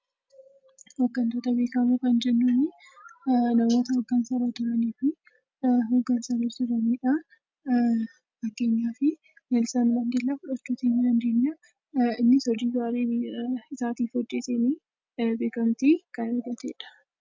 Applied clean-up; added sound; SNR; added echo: none; none; none; none.